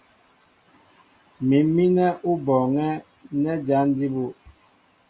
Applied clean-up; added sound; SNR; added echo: none; none; none; none.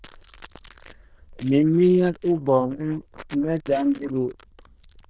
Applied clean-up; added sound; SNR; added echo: neural diffusion model UNIVERSE++.